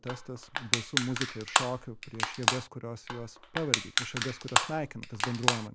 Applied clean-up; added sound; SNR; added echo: none; Crushing; -5 dB; none.